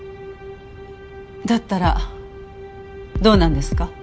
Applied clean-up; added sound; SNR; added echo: none; none; none; none.